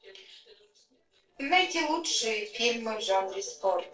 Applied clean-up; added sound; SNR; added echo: neural separator model SepFormer DNS4.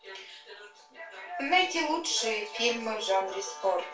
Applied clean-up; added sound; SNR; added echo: none; Guitar; 17 dB; reverberation time 0.3 s.